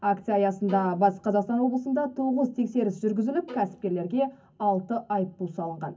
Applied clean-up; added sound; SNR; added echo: none; Bowed string instrument; 18 dB; reverberation time 0.3 s.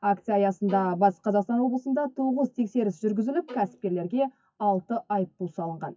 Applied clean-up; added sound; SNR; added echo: classical method WPE with log-MMSE.